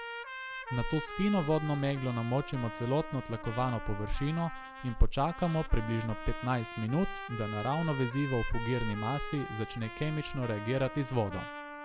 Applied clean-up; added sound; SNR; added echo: none; Trumpet; 11 dB; none.